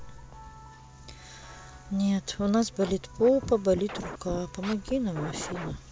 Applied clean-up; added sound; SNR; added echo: none; Scratching (performance technique); 10 dB; none.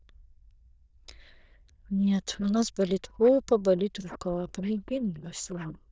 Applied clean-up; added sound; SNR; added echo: neural diffusion model UNIVERSE++.